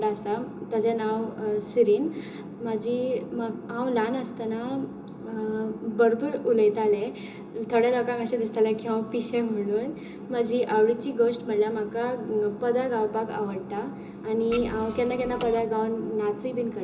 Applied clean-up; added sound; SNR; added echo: none; Printer; 13 dB; reverberation time 0.2 s.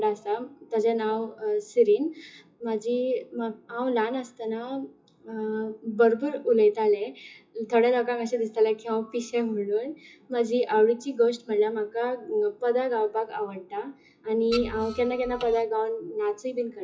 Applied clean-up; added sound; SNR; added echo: classical method WPE with log-MMSE.